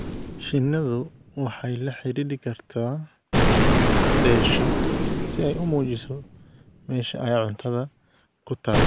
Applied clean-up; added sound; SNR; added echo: none; Explosion; -2 dB; none.